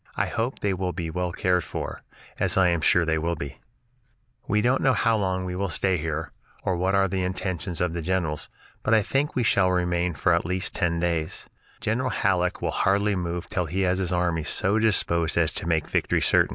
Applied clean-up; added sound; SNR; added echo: none; none; none; none.